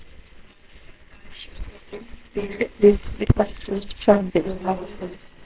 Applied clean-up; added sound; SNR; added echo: neural separator model SepFormer WHAMR!.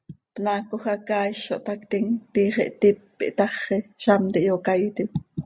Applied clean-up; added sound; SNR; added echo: none; none; none; none.